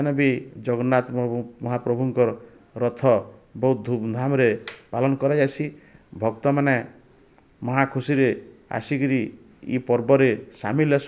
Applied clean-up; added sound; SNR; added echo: none; none; none; none.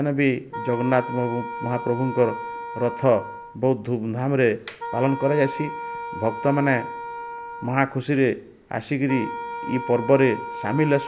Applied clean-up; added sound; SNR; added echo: none; Wind instrument, woodwind instrument; 10 dB; none.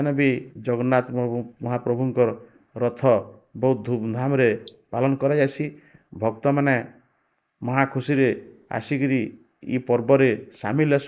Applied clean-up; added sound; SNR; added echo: neural mask model Resemble Enhance denoiser.